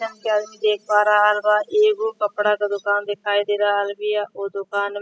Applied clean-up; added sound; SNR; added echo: classical method spectral subtraction.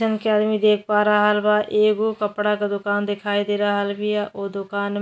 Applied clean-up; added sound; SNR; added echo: none; none; none; none.